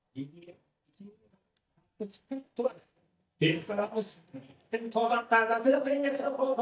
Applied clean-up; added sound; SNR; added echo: neural mask model DeepFilterNet 3.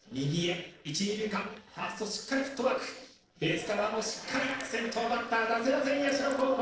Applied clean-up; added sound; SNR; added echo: neural separator model SepFormer DNS4.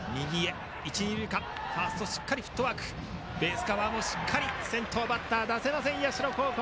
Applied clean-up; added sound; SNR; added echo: none; none; none; none.